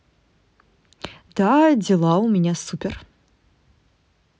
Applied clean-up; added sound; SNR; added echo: none; none; none; none.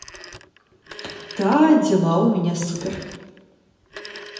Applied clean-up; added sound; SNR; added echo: none; Telephone; 19 dB; reverberation time 1.0 s.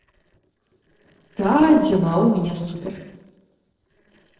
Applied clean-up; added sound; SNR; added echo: neural separator model SepFormer DNS4.